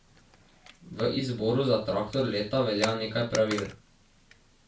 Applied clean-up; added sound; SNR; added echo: none; Camera; 14 dB; reverberation time 0.3 s.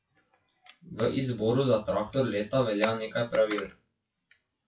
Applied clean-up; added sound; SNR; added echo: classical method WPE with log-MMSE.